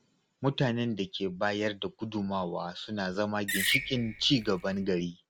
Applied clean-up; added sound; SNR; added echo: none; Screech; 4 dB; none.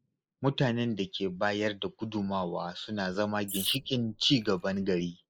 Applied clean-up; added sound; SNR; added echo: neural mask model Resemble Enhance denoiser.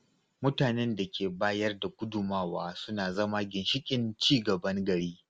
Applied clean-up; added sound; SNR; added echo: none; none; none; none.